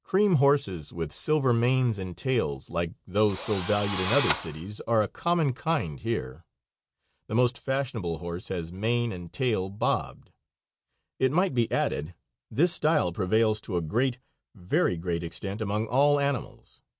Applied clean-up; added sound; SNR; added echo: none; Drill; 1 dB; none.